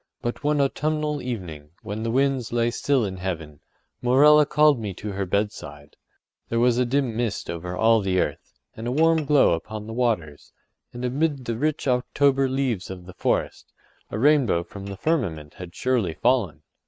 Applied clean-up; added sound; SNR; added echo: neural mask model RNNoise.